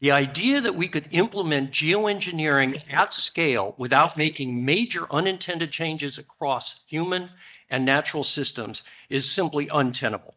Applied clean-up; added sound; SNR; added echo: neural mask model DeepFilterNet 3.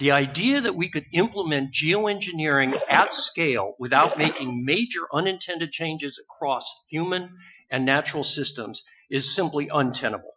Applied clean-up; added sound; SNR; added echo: classical method Wiener filter.